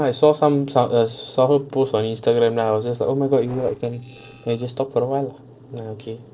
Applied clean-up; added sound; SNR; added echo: neural separator model SepFormer DNS4.